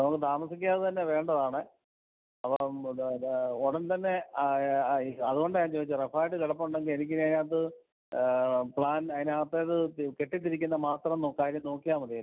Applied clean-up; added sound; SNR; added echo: none; none; none; none.